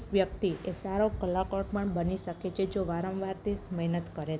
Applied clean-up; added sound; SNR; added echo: none; none; none; none.